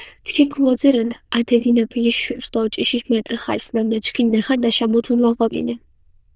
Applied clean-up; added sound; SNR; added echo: neural diffusion model UNIVERSE++.